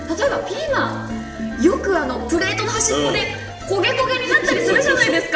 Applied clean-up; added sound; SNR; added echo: none; none; none; reverberation time 0.9 s.